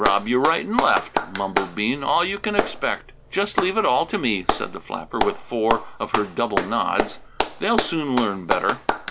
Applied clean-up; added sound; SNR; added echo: none; Clapping; 4 dB; none.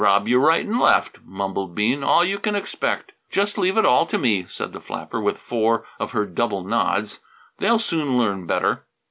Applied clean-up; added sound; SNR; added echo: none; none; none; none.